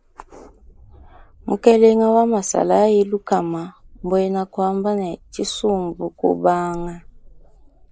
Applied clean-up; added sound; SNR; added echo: neural mask model Resemble Enhance denoiser.